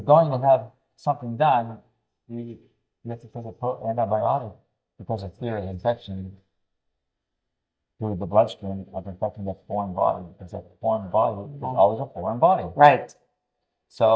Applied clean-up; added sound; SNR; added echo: neural mask model DeepFilterNet 3.